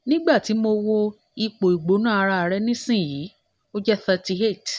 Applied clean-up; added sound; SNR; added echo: none; none; none; none.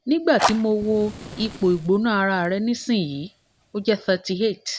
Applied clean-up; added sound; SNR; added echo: none; Fire; 10 dB; none.